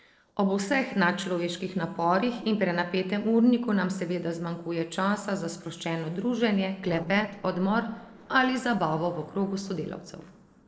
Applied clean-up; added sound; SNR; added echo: neural separator model SepFormer DNS4.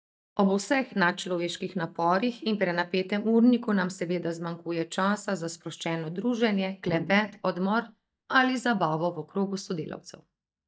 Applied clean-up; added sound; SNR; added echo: neural mask model DeepFilterNet 3.